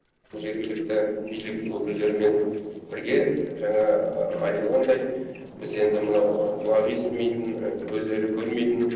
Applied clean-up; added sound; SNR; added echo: neural separator model SepFormer DNS4.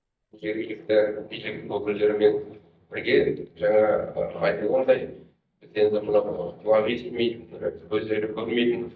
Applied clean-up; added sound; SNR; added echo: neural mask model DeepFilterNet 3.